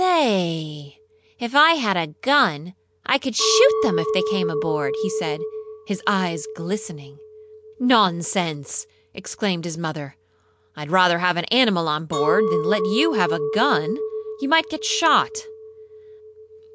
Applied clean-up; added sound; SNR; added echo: none; Chink, clink; 6 dB; none.